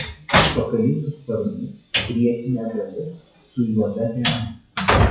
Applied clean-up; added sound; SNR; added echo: classical method WPE with log-MMSE.